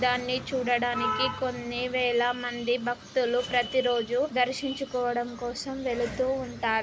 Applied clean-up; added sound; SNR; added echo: none; none; none; none.